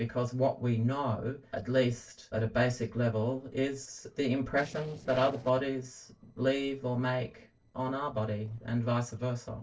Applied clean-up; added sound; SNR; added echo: neural separator model SepFormer DNS4.